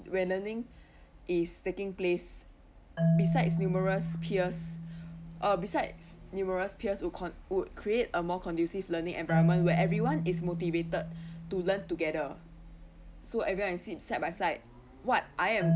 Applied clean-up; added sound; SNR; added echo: none; Marimba, xylophone; 2 dB; none.